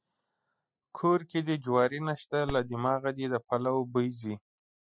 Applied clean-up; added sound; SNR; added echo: classical method Wiener filter.